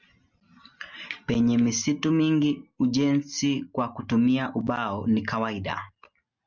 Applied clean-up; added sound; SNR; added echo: none; none; none; none.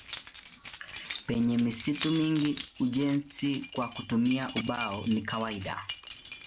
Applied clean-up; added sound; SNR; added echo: none; Keys jangling; -4 dB; none.